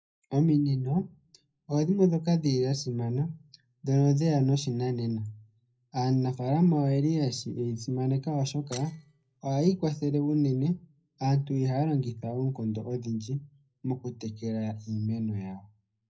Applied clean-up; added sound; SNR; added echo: none; Shatter; 19 dB; reverberation time 0.4 s.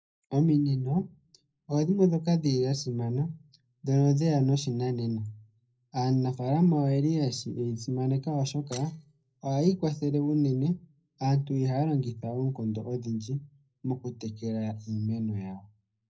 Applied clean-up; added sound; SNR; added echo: neural separator model SepFormer DNS4.